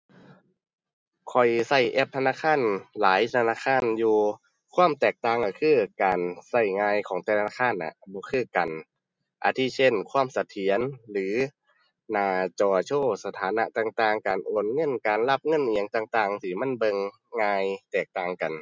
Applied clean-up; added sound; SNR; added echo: none; none; none; none.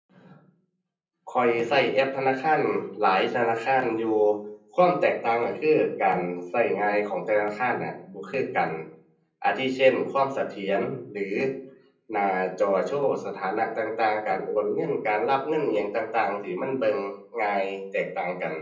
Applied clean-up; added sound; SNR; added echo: none; none; none; reverberation time 0.6 s.